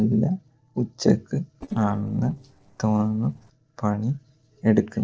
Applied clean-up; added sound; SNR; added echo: neural separator model SepFormer DNS4.